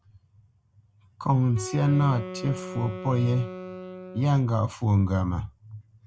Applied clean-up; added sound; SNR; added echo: none; Wind instrument, woodwind instrument; 12 dB; none.